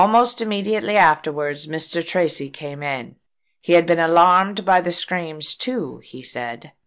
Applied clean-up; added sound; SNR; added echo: none; none; none; none.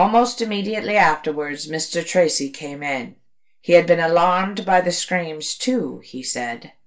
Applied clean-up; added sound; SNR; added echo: none; none; none; reverberation time 0.2 s.